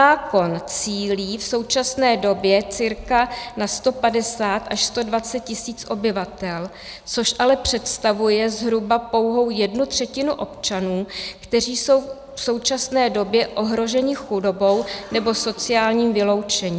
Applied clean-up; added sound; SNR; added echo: none; none; none; none.